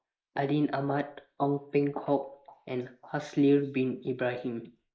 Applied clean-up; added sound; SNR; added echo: neural mask model Resemble Enhance denoiser.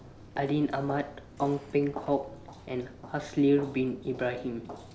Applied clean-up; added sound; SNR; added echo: none; Walk, footsteps; 15 dB; none.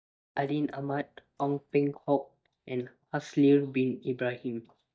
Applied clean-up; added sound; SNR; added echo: neural mask model DeepFilterNet 3.